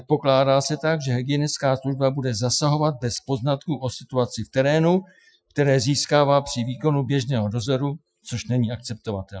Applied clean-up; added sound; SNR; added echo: classical method Wiener filter.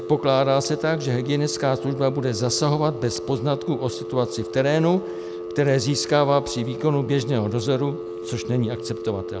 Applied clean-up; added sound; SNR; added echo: none; Telephone; 9 dB; none.